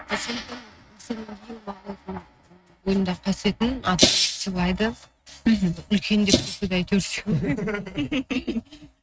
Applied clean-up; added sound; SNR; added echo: neural mask model RNNoise.